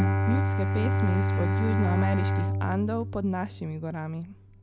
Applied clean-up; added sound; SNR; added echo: none; Bowed string instrument; -5 dB; none.